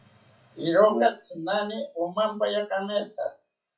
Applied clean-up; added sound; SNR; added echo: classical method WPE with log-MMSE.